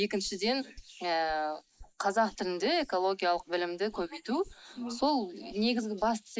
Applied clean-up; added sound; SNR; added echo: neural mask model Resemble Enhance denoiser.